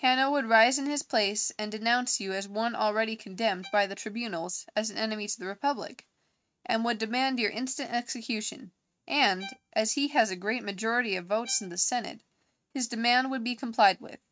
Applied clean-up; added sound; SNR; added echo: neural mask model RNNoise.